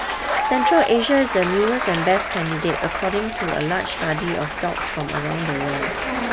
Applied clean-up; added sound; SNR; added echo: none; Applause / Crowd / Cheering; 2 dB; none.